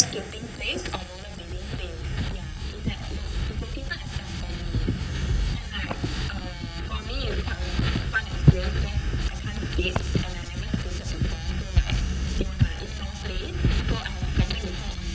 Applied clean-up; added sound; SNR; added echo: neural mask model DeepFilterNet 3.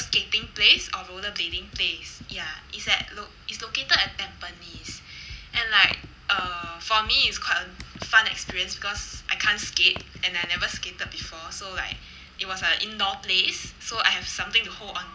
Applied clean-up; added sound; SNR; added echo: none; Walk, footsteps; 16 dB; none.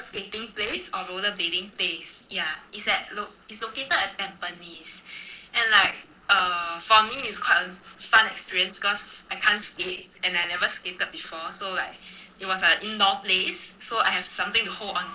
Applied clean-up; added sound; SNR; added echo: neural separator model SepFormer DNS4.